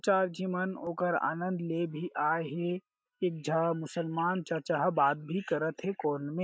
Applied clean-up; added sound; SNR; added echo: neural mask model DeepFilterNet 3.